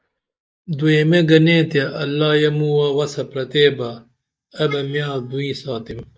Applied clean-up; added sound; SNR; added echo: neural mask model DeepFilterNet 3.